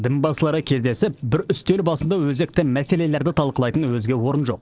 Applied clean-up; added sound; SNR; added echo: neural separator model SepFormer DNS4.